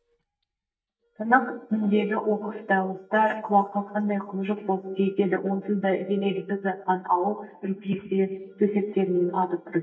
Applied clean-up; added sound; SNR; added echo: neural mask model DeepFilterNet 3.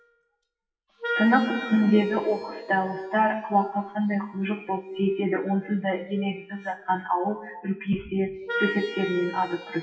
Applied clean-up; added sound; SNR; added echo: classical method WPE with log-MMSE.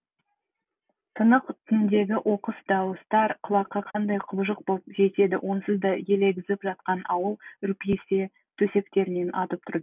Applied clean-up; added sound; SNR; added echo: none; none; none; none.